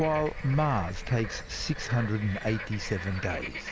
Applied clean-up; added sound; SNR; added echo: none; Bird / Frog; 9 dB; none.